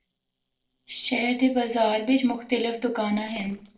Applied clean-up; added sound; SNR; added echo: neural separator model SepFormer DNS4.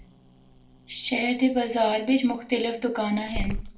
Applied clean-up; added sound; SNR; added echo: none; Growling; 11 dB; reverberation time 0.3 s.